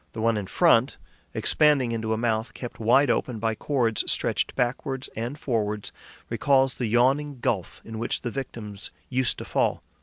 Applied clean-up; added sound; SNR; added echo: none; none; none; none.